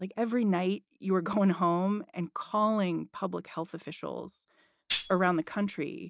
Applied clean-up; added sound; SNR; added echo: neural mask model DeepFilterNet 3.